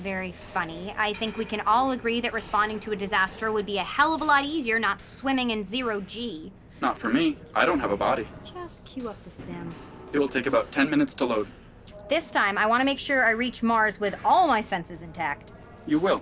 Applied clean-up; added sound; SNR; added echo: none; none; none; none.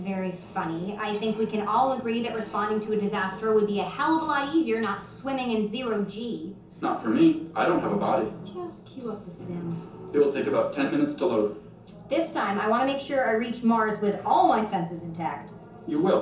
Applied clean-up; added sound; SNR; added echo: none; none; none; reverberation time 0.6 s.